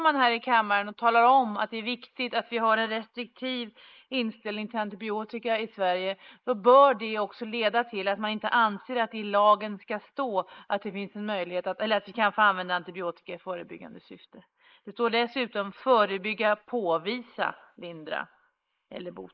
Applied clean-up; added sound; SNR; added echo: neural mask model Resemble Enhance denoiser.